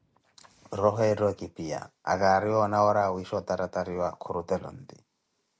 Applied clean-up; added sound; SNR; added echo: none; none; none; none.